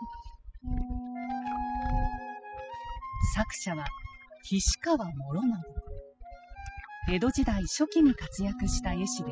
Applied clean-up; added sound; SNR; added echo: classical method spectral subtraction.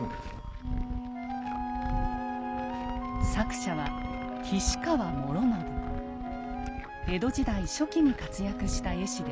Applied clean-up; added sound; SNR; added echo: none; Glass + Wind instrument, woodwind instrument; 1 dB; none.